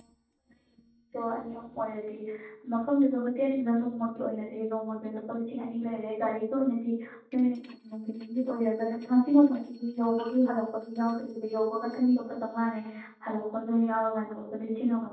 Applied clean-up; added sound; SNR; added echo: neural mask model DeepFilterNet 3.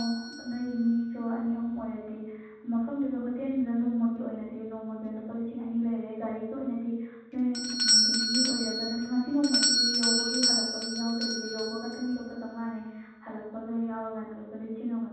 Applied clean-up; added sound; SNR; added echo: none; Doorbell; 1 dB; reverberation time 1.2 s.